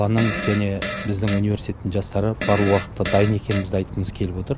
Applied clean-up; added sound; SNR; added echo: none; Fart; 7 dB; none.